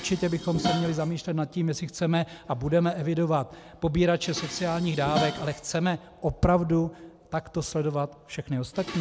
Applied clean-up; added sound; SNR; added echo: none; Dishes, pots, and pans; 11 dB; none.